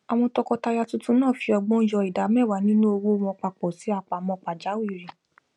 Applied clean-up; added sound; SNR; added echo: none; none; none; none.